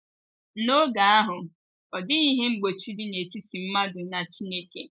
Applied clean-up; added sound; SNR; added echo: neural mask model Resemble Enhance denoiser.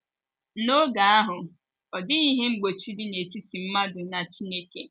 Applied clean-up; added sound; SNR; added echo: none; none; none; none.